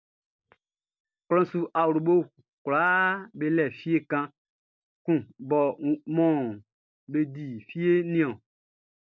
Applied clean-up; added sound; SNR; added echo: none; none; none; none.